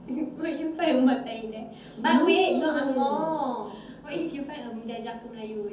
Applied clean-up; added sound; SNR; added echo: none; none; none; reverberation time 0.5 s.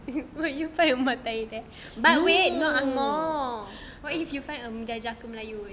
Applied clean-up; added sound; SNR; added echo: none; none; none; none.